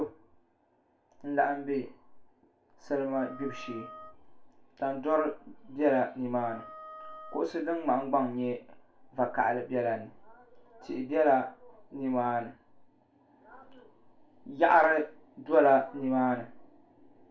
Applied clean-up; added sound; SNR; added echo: none; Wind instrument, woodwind instrument; 17 dB; reverberation time 0.3 s.